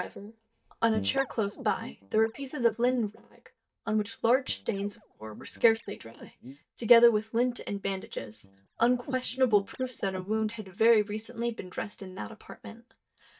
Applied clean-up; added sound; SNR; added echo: neural mask model DeepFilterNet 3.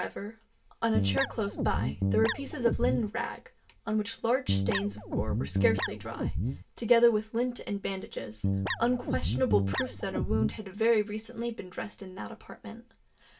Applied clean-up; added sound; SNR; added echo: none; Guitar; -1 dB; reverberation time 0.2 s.